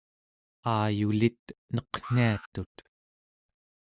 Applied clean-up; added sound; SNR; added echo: neural mask model DeepFilterNet 3.